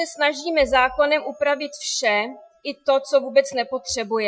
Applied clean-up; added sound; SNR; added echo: classical method Wiener filter.